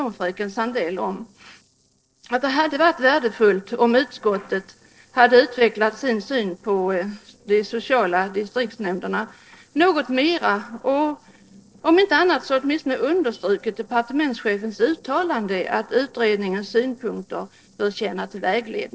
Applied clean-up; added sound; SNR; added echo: neural separator model SepFormer DNS4.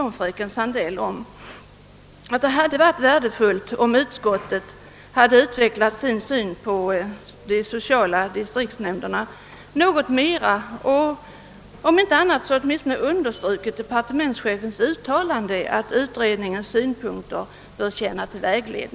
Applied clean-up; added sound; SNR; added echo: none; none; none; none.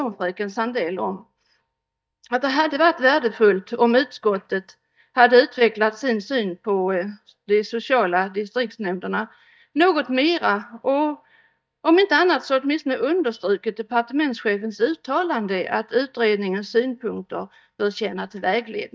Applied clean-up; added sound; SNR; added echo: neural mask model DeepFilterNet 3.